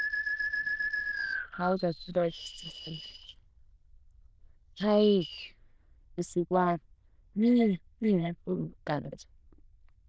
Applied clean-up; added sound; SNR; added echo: neural diffusion model UNIVERSE++.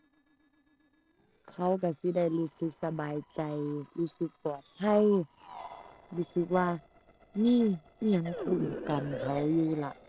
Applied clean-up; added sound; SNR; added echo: neural separator model SepFormer DNS4.